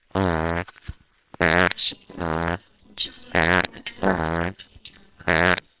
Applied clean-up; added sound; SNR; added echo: neural separator model SepFormer WHAMR!.